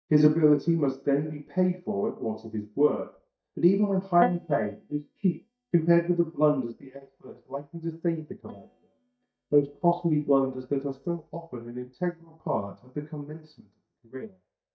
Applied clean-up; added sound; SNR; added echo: neural mask model DeepFilterNet 3.